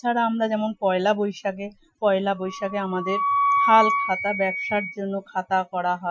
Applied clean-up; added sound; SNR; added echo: classical method Wiener filter.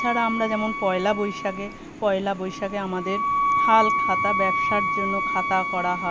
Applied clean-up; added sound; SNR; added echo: none; Wind instrument, woodwind instrument; 0 dB; none.